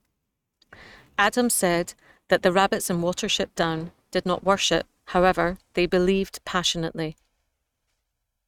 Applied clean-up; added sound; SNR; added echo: neural mask model RNNoise.